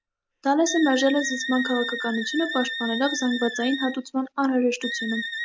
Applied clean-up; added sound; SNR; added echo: none; Wind instrument, woodwind instrument; 8 dB; none.